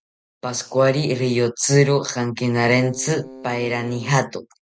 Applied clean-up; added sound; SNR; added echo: none; Keyboard (musical); 17 dB; none.